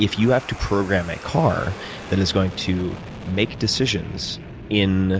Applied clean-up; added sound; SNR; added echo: none; Fixed-wing aircraft, airplane; 14 dB; none.